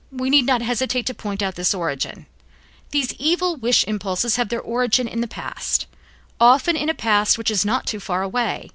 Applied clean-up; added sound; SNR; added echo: none; none; none; none.